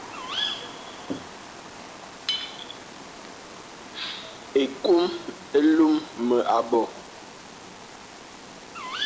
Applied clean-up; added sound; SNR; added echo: none; Bird vocalization, bird call, bird song; 11 dB; none.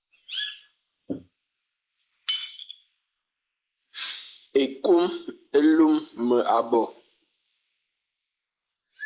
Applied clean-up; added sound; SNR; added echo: neural mask model Resemble Enhance denoiser.